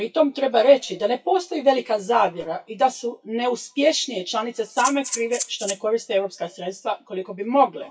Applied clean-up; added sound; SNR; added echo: classical method WPE with log-MMSE.